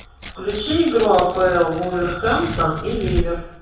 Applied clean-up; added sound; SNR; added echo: none; Tearing; 9 dB; reverberation time 0.7 s.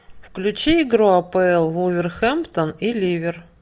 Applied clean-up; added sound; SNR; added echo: none; none; none; none.